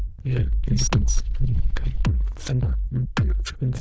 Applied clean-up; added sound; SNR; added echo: neural diffusion model UNIVERSE++.